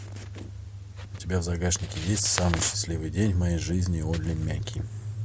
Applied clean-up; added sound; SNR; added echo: none; none; none; none.